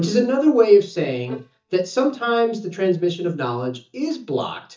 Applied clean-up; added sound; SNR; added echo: neural mask model DeepFilterNet 3.